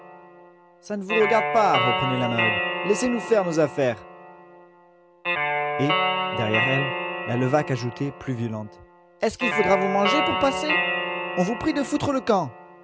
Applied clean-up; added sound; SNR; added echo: none; Guitar; 2 dB; none.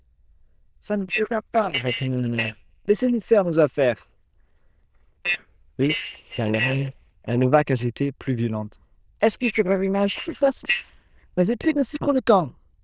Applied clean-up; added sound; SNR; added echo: neural diffusion model UNIVERSE++.